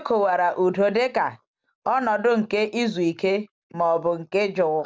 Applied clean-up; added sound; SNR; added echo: none; none; none; none.